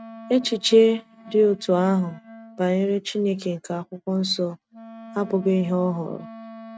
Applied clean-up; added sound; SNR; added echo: neural mask model RNNoise.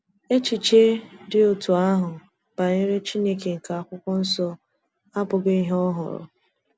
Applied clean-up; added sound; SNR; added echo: none; none; none; none.